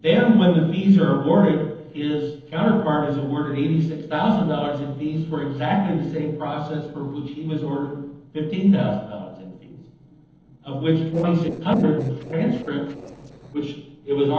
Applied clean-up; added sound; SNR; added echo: neural separator model SepFormer DNS4.